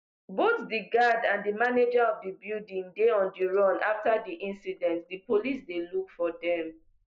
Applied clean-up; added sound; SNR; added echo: neural mask model Resemble Enhance denoiser.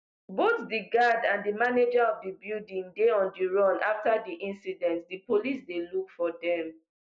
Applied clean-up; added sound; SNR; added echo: none; none; none; none.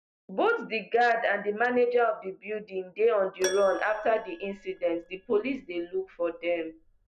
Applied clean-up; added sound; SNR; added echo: none; Keyboard (musical); 15 dB; none.